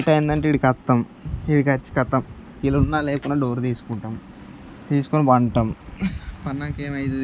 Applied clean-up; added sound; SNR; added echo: none; none; none; none.